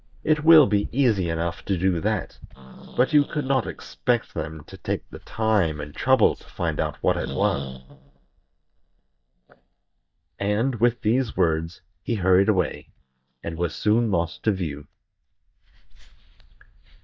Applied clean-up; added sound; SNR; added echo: neural mask model DeepFilterNet 3.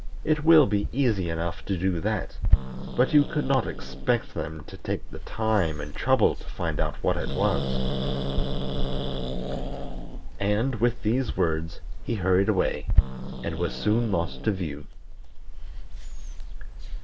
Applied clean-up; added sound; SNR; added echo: none; Growling; 1 dB; none.